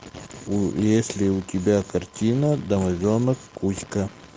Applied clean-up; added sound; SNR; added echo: none; none; none; none.